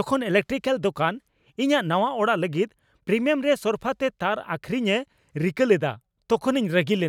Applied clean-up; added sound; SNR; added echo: none; none; none; none.